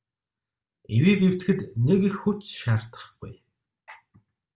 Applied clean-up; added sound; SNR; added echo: none; none; none; none.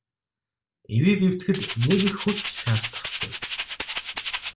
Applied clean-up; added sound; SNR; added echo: none; Rattle (instrument); 6 dB; none.